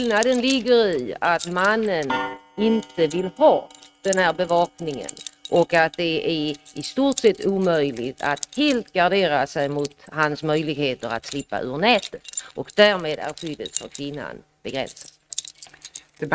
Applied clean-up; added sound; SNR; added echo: neural mask model RNNoise.